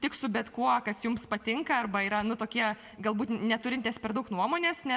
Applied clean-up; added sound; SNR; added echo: none; none; none; reverberation time 0.7 s.